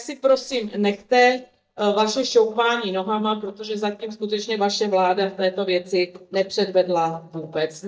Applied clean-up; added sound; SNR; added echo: neural mask model DeepFilterNet 3.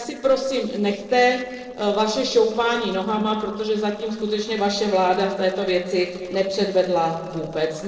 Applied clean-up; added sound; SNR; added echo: neural separator model SepFormer DNS4.